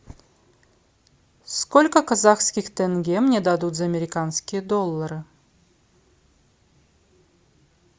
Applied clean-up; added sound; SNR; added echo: none; none; none; none.